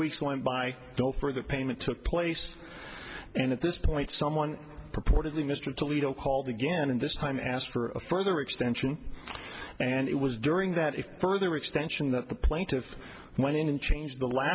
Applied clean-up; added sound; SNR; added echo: none; none; none; none.